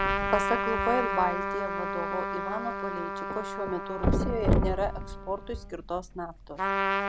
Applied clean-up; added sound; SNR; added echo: none; Thump, thud + Trumpet; -4 dB; none.